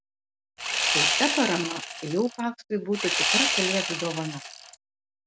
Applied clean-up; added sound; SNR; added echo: none; Sawing; -3 dB; none.